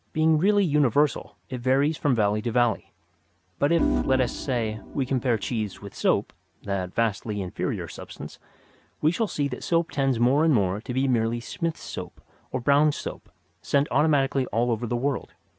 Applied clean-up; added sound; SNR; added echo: none; Organ; 5 dB; none.